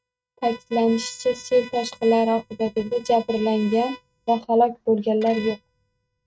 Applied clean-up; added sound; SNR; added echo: neural mask model RNNoise.